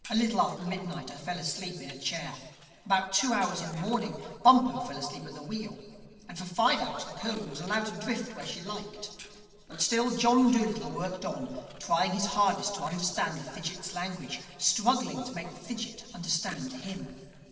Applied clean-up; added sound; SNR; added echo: neural separator model SepFormer DNS4.